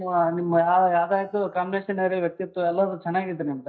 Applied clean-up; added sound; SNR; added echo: neural mask model DeepFilterNet 3.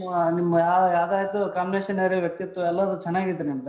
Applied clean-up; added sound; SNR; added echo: neural separator model SepFormer DNS4.